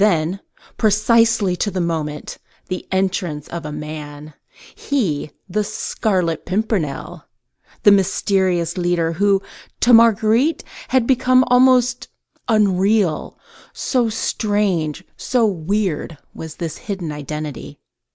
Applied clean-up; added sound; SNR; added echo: none; none; none; none.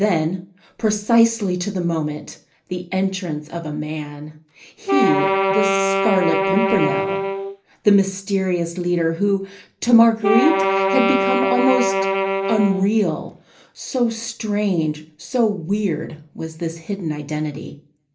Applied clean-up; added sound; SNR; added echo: none; Wind instrument, woodwind instrument; 0 dB; reverberation time 0.3 s.